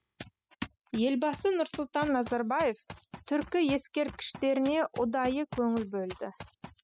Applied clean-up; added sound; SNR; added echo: classical method spectral subtraction.